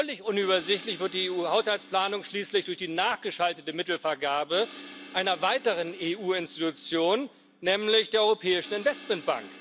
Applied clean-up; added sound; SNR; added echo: none; Crash cymbal; 20 dB; none.